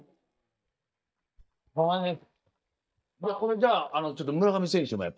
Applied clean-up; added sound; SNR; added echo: neural mask model DeepFilterNet 3.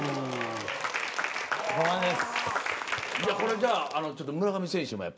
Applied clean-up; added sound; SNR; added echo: none; none; none; none.